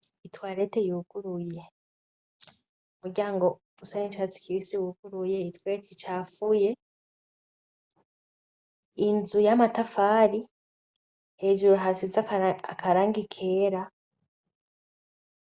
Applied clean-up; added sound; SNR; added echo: none; none; none; none.